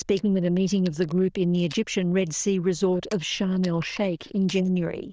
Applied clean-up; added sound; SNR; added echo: neural diffusion model UNIVERSE++.